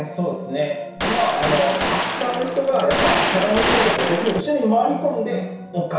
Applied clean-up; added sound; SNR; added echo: none; Gunshot, gunfire; 0 dB; reverberation time 0.7 s.